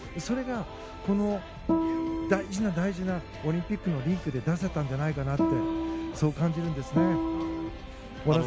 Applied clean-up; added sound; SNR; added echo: none; Guitar; -1 dB; none.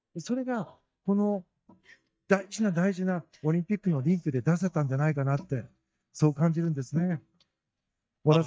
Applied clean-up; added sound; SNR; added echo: neural mask model DeepFilterNet 3.